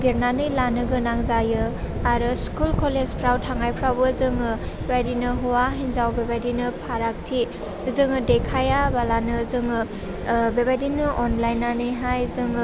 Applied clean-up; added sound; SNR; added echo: none; none; none; none.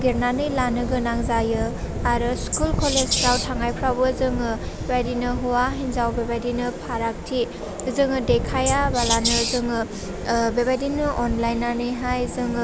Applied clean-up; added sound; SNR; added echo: none; Wild animals; 3 dB; none.